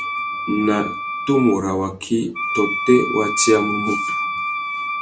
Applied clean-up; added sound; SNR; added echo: none; Wind instrument, woodwind instrument; 4 dB; none.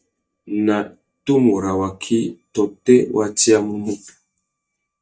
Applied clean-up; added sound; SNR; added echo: neural mask model DeepFilterNet 3.